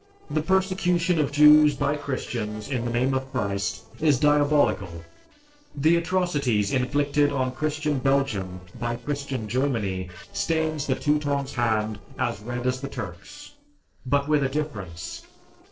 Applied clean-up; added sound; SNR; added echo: neural separator model SepFormer DNS4.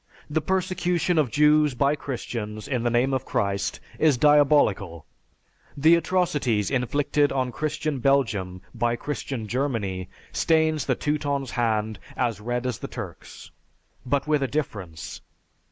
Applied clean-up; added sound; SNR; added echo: none; none; none; none.